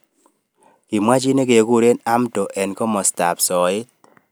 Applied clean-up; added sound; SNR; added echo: none; none; none; none.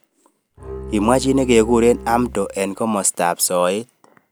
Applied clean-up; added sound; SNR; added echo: none; Bowed string instrument; 13 dB; none.